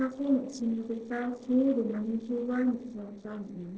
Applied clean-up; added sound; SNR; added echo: neural separator model SepFormer DNS4.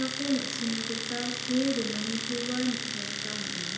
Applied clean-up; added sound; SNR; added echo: none; Domestic sounds, home sounds; 2 dB; reverberation time 1.3 s.